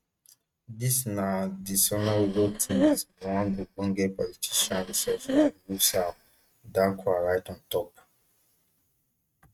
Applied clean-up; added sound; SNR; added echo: neural mask model RNNoise.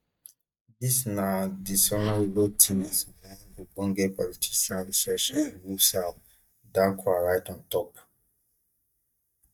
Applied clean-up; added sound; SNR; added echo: neural mask model DeepFilterNet 3.